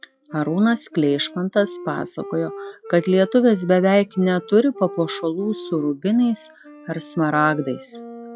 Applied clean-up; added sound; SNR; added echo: classical method log-MMSE.